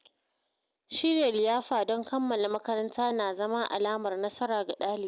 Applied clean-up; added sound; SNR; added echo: none; none; none; none.